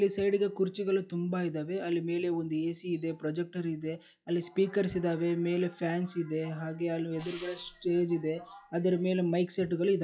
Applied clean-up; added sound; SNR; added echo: classical method log-MMSE.